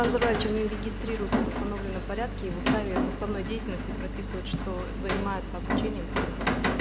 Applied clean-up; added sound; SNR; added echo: none; Rain; -3 dB; none.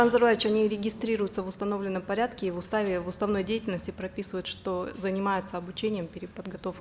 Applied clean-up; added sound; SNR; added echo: none; none; none; none.